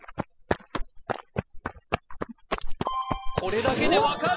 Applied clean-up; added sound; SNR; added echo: classical method spectral subtraction.